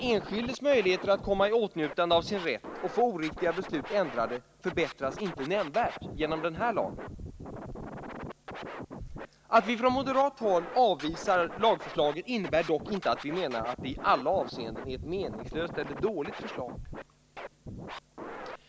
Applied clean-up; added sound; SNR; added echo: none; Scratching (performance technique); 12 dB; none.